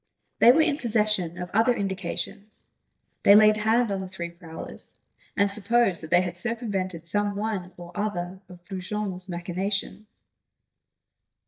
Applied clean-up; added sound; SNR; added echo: neural mask model DeepFilterNet 3.